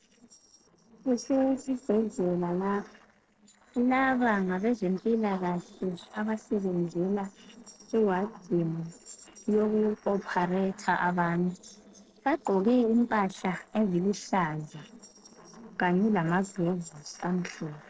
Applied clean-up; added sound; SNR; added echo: neural separator model SepFormer DNS4.